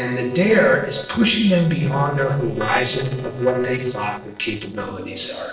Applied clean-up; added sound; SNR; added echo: neural separator model SepFormer DNS4.